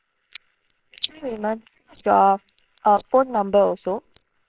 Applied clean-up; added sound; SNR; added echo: neural separator model SepFormer WHAMR!.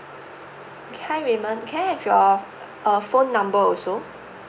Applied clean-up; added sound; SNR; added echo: none; none; none; none.